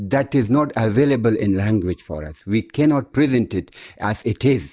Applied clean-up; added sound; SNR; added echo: neural mask model DeepFilterNet 3.